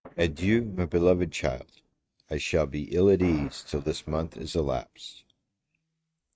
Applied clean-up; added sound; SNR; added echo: neural mask model RNNoise.